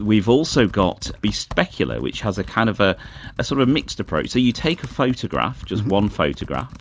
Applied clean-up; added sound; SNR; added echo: none; Computer keyboard; 16 dB; none.